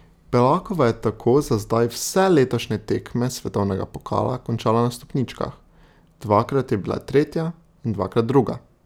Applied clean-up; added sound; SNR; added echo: none; none; none; none.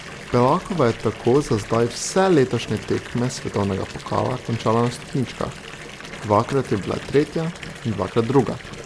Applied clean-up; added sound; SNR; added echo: none; Fill (with liquid) / Bathtub (filling or washing) / Water tap, faucet; 14 dB; none.